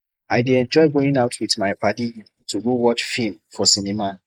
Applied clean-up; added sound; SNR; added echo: neural mask model Resemble Enhance denoiser.